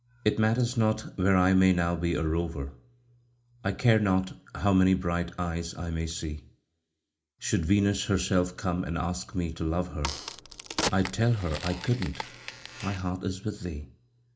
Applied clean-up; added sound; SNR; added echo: none; Crack; 9 dB; reverberation time 0.4 s.